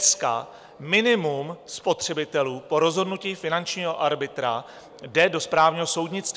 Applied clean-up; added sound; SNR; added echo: none; none; none; none.